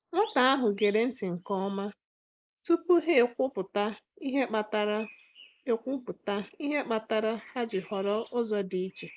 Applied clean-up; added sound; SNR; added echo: neural mask model Resemble Enhance denoiser.